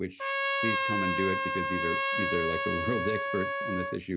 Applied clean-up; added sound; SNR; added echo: none; Trumpet; -3 dB; none.